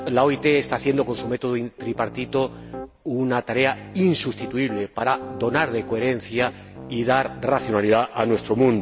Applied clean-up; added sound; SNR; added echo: none; Piano; 15 dB; none.